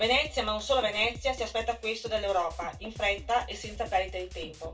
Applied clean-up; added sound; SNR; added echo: none; Drum kit; 14 dB; reverberation time 0.2 s.